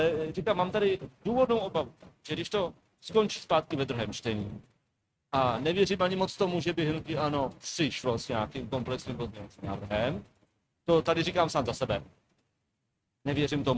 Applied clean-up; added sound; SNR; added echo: neural mask model RNNoise.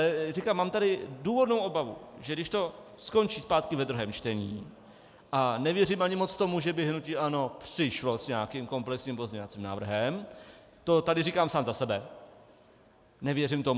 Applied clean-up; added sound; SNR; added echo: none; none; none; none.